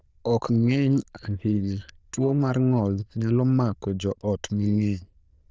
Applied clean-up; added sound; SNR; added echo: neural diffusion model UNIVERSE++.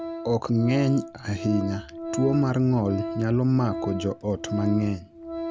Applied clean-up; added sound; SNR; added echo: none; Organ; 9 dB; none.